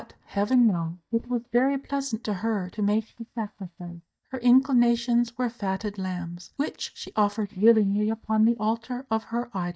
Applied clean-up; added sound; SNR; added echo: neural mask model DeepFilterNet 3.